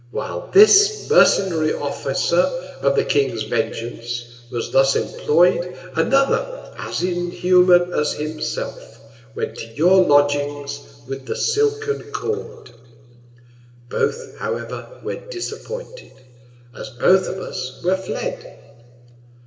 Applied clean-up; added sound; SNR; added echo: none; none; none; reverberation time 1.7 s.